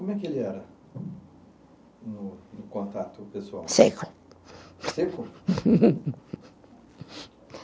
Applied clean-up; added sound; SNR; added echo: none; none; none; none.